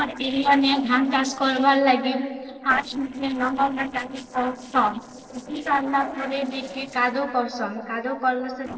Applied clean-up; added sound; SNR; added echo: neural separator model SepFormer DNS4.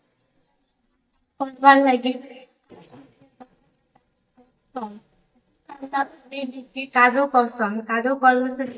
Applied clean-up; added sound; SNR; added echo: neural mask model DeepFilterNet 3.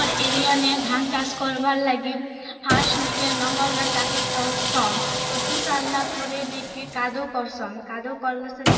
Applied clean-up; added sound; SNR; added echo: none; Sawing; 1 dB; reverberation time 2.4 s.